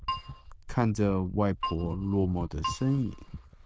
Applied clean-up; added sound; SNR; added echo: neural diffusion model UNIVERSE++.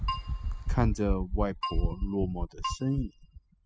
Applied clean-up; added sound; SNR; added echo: classical method spectral subtraction.